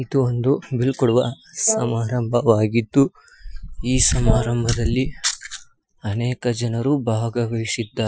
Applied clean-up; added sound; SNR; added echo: classical method Wiener filter.